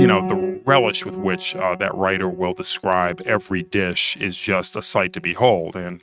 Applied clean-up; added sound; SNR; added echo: neural mask model RNNoise.